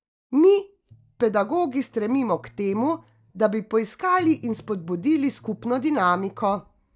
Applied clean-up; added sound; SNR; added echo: neural mask model DeepFilterNet 3.